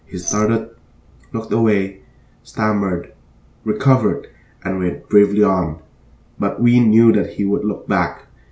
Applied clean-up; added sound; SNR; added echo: none; Glass; 9 dB; none.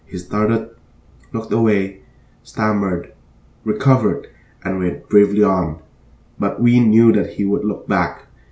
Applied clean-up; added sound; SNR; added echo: none; none; none; none.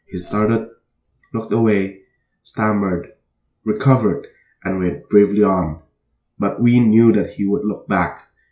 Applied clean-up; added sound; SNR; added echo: classical method log-MMSE.